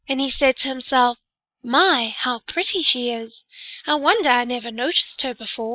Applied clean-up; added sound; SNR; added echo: neural mask model Resemble Enhance denoiser.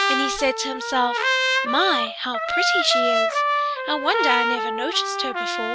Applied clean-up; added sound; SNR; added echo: none; Trumpet; -2 dB; none.